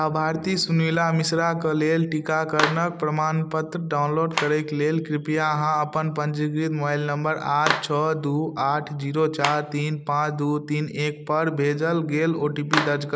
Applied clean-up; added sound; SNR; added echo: none; Clapping; 11 dB; none.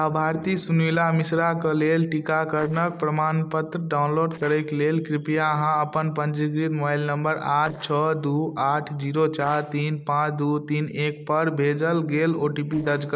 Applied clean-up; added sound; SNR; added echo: neural separator model SepFormer DNS4.